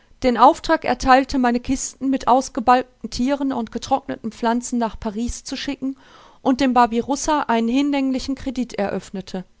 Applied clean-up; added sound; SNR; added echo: none; none; none; none.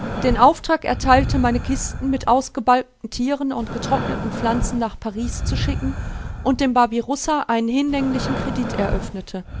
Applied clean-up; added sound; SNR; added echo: none; Breathing; 6 dB; none.